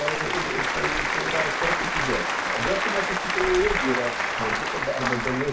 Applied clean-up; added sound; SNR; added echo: none; Applause; -3 dB; reverberation time 0.1 s.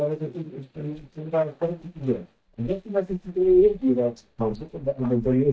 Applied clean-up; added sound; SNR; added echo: neural mask model DeepFilterNet 3.